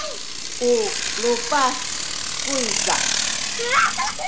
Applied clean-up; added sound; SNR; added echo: none; Bicycle; -3 dB; reverberation time 1.0 s.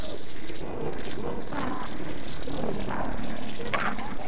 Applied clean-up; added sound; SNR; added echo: neural separator model SepFormer DNS4.